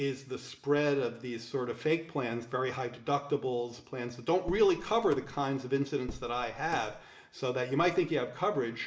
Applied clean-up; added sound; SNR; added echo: none; Car; 13 dB; reverberation time 0.6 s.